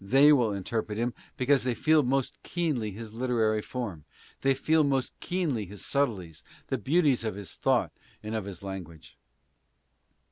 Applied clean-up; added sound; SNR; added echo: none; none; none; none.